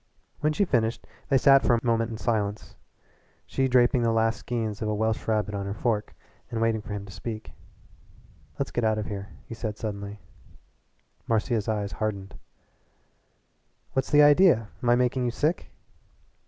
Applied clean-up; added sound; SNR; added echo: none; none; none; none.